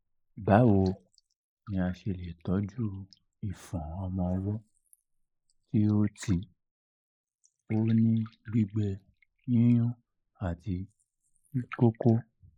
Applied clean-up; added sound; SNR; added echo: neural mask model Resemble Enhance denoiser.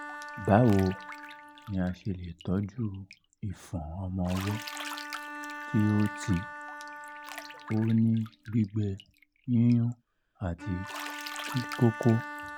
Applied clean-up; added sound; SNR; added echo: none; Bathtub (filling or washing) + Bowed string instrument; 12 dB; none.